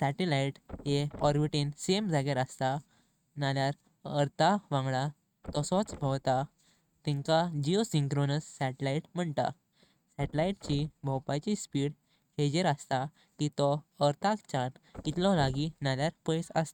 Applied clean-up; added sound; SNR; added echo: neural mask model RNNoise.